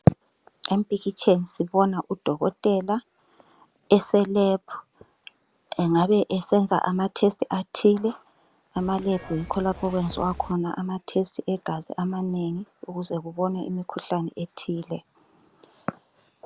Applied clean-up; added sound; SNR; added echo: none; Zipper (clothing) / Telephone; 16 dB; none.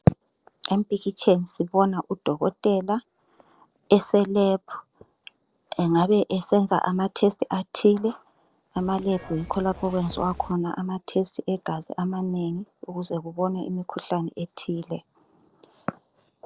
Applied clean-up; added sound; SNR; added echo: neural separator model SepFormer DNS4.